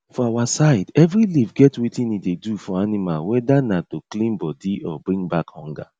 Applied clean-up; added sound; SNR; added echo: none; none; none; none.